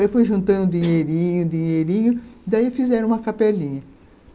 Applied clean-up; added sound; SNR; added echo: none; none; none; none.